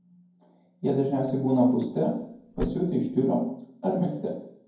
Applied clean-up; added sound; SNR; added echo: none; Slam / Car; 15 dB; reverberation time 0.9 s.